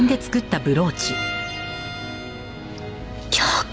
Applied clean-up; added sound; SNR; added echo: none; Bowed string instrument; 10 dB; none.